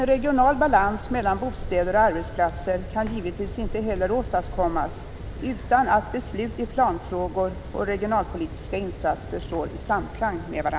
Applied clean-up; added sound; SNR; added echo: none; Fire; 9 dB; none.